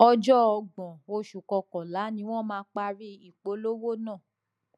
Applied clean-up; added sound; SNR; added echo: none; none; none; none.